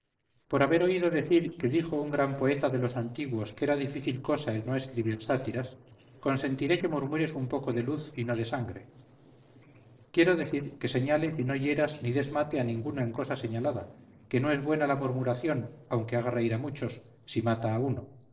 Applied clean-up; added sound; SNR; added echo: neural separator model SepFormer DNS4.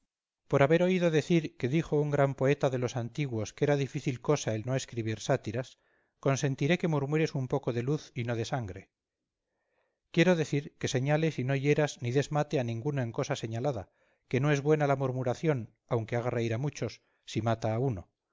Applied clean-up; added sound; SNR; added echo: none; none; none; none.